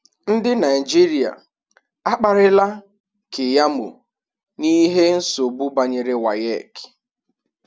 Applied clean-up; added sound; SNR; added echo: none; none; none; none.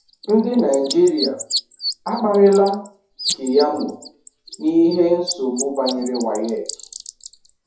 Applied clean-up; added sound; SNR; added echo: classical method WPE with log-MMSE.